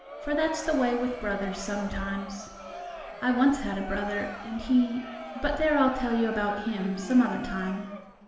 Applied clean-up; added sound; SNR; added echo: none; Crowd; 13 dB; reverberation time 1.3 s.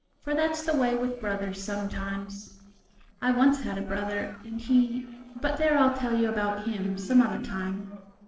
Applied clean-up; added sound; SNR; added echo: neural separator model SepFormer DNS4.